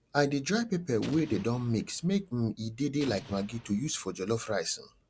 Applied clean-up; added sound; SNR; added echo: none; Explosion; 17 dB; none.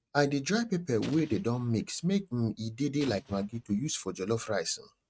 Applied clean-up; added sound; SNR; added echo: neural mask model RNNoise.